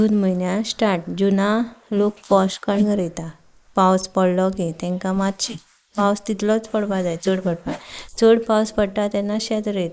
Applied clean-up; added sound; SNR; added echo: neural mask model Resemble Enhance denoiser.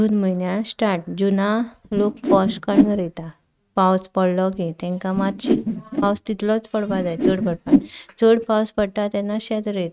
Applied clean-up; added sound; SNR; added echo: neural mask model RNNoise.